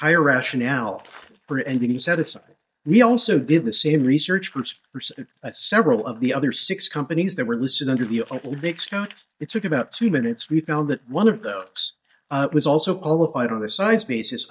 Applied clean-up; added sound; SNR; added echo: neural mask model DeepFilterNet 3.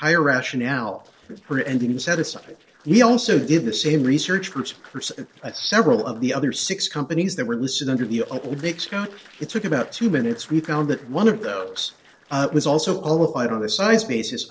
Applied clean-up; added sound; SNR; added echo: neural separator model SepFormer DNS4.